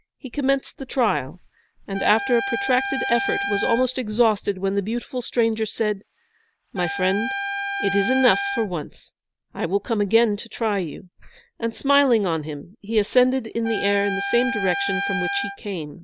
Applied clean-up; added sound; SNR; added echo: none; Trumpet; 6 dB; none.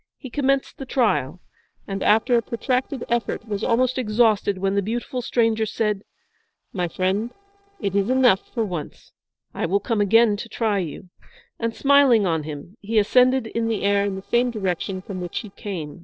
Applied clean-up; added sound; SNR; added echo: neural separator model SepFormer DNS4.